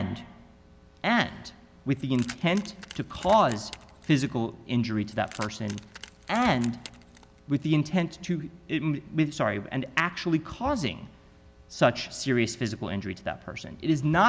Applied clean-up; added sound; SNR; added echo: none; Keys jangling; 18 dB; none.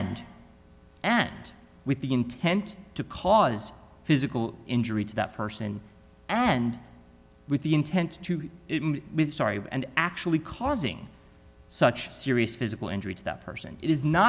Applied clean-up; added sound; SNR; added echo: none; none; none; none.